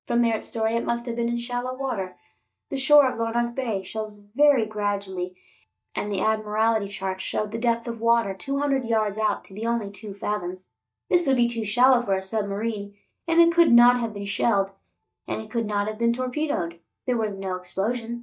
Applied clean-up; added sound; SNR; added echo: neural mask model DeepFilterNet 3.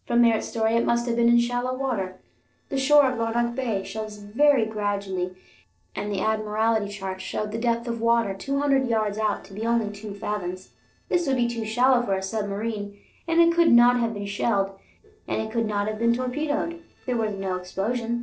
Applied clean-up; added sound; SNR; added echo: neural separator model SepFormer DNS4.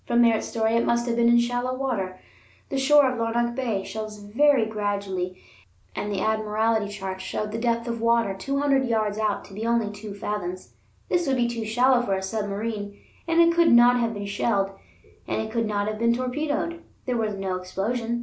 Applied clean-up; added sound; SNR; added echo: none; none; none; none.